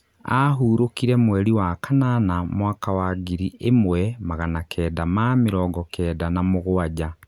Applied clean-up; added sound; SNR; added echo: none; none; none; none.